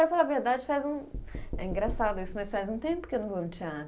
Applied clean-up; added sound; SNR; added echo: none; Knock; 7 dB; none.